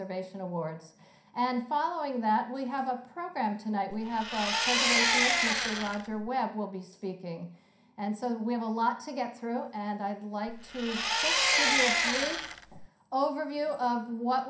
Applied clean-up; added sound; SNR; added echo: none; Engine; -4 dB; reverberation time 0.5 s.